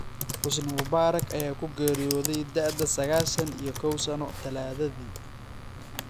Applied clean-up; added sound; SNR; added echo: none; Computer keyboard; 7 dB; none.